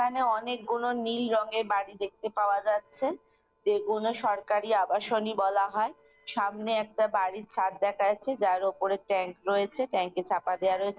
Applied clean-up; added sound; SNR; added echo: neural separator model SepFormer DNS4.